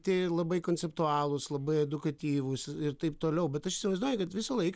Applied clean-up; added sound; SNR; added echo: none; none; none; none.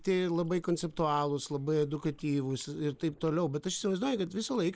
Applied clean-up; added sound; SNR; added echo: neural mask model Resemble Enhance denoiser.